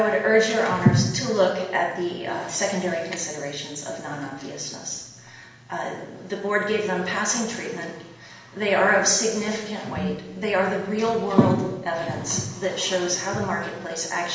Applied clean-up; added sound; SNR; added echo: none; Bowed string instrument; 13 dB; reverberation time 1.0 s.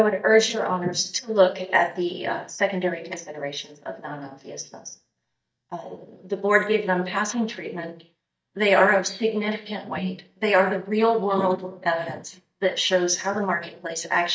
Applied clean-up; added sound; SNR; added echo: neural mask model DeepFilterNet 3.